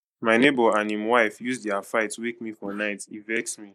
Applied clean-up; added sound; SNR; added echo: neural mask model Resemble Enhance denoiser.